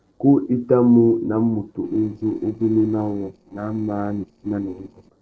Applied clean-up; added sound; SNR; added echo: neural separator model SepFormer DNS4.